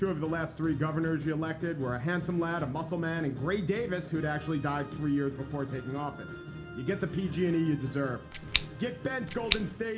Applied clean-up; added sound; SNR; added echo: none; Scissors; -1 dB; reverberation time 0.4 s.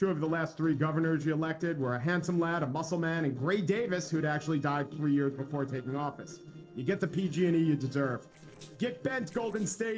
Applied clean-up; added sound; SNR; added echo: neural separator model SepFormer DNS4.